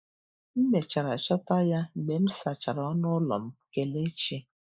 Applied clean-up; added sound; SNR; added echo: neural mask model Resemble Enhance denoiser.